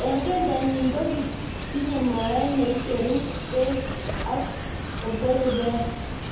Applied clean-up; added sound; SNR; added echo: none; Chirp, tweet; 5 dB; reverberation time 0.8 s.